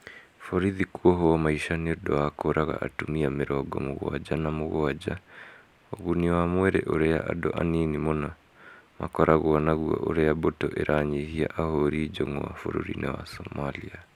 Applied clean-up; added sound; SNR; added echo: none; none; none; none.